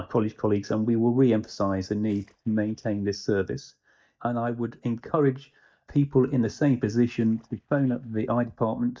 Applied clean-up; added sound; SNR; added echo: neural mask model DeepFilterNet 3.